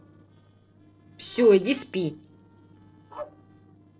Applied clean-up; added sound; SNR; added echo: neural separator model SepFormer DNS4.